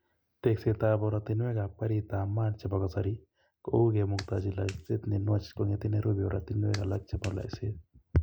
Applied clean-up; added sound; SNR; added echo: none; Clapping; 17 dB; none.